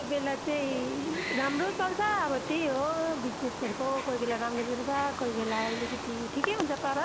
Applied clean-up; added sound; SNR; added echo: none; Wild animals; 6 dB; none.